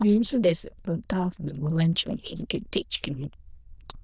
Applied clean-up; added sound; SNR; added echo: neural diffusion model UNIVERSE++.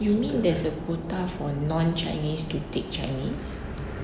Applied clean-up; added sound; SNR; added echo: none; none; none; none.